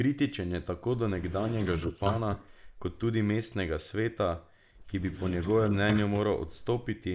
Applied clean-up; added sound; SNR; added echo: neural mask model Resemble Enhance denoiser.